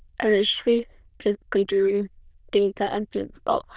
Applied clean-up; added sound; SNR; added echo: neural diffusion model UNIVERSE++.